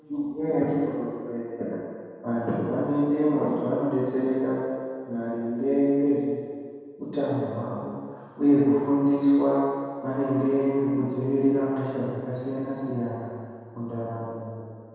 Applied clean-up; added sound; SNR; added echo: none; none; none; reverberation time 1.9 s.